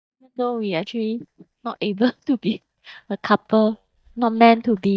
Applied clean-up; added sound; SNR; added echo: neural mask model DeepFilterNet 3.